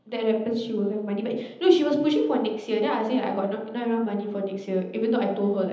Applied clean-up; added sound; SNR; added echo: none; none; none; reverberation time 0.9 s.